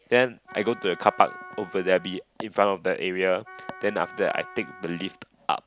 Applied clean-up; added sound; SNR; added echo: none; Wind instrument, woodwind instrument; 18 dB; none.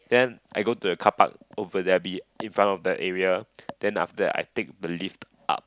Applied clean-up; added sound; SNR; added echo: none; none; none; none.